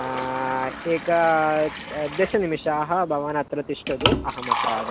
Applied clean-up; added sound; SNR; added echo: none; Liquid; 6 dB; none.